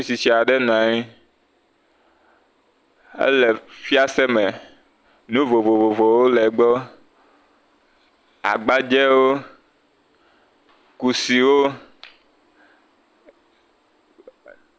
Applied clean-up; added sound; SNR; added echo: none; none; none; none.